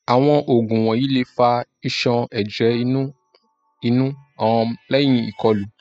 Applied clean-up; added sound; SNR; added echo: classical method spectral subtraction.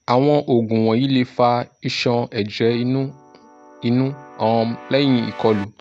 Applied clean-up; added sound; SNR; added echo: none; Keyboard (musical); 20 dB; none.